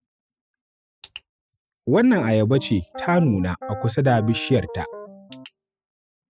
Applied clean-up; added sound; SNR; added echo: classical method spectral subtraction.